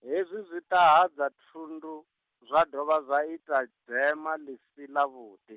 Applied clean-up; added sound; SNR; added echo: none; none; none; none.